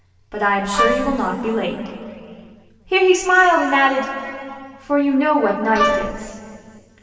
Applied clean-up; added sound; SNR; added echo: none; Wind instrument, woodwind instrument; 2 dB; reverberation time 2.5 s.